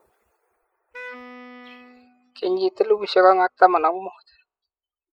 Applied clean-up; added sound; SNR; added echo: classical method spectral subtraction.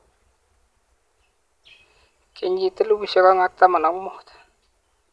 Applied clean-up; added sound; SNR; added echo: none; none; none; none.